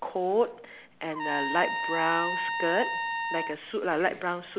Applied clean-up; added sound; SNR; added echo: none; Trumpet; 2 dB; none.